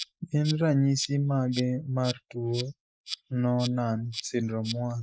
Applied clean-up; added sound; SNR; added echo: neural mask model Resemble Enhance denoiser.